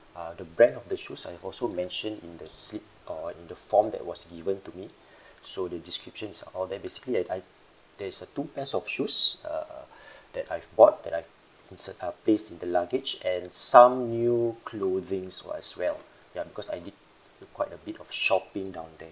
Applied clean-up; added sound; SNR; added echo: none; none; none; none.